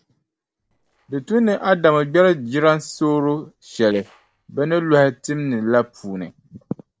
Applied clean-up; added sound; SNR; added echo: neural separator model SepFormer DNS4.